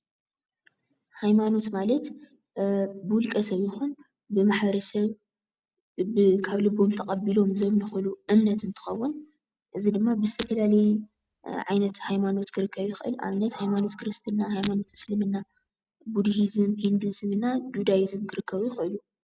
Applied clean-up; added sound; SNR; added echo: none; Shatter; 14 dB; none.